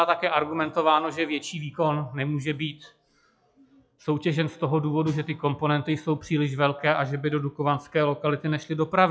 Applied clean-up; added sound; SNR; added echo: classical method log-MMSE.